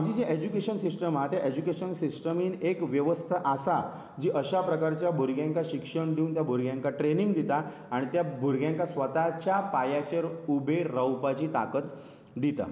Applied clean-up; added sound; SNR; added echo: none; none; none; none.